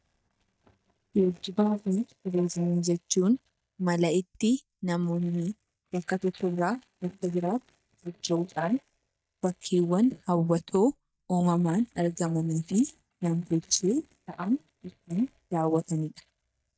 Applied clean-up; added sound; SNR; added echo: neural mask model DeepFilterNet 3.